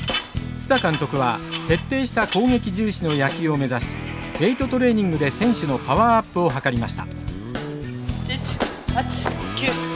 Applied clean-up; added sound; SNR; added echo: none; none; none; none.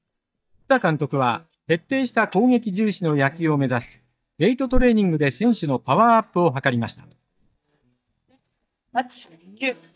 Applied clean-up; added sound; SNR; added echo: neural mask model DeepFilterNet 3.